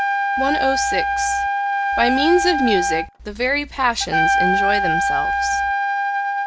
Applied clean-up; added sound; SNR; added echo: none; Trumpet; -3 dB; none.